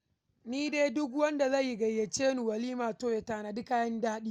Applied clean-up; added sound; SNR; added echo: none; none; none; none.